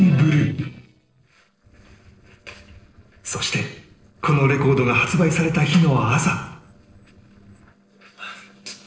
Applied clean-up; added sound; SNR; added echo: neural separator model SepFormer DNS4.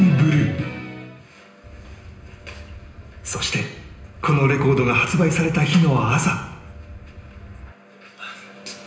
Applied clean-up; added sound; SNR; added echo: none; Wind; 18 dB; reverberation time 0.9 s.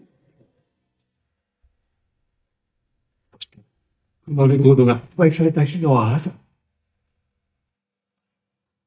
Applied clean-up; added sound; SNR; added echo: neural mask model DeepFilterNet 3.